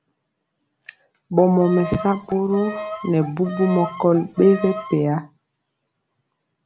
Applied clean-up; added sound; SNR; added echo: none; Bowed string instrument; 11 dB; none.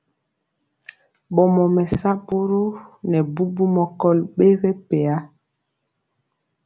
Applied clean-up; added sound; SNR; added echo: none; none; none; none.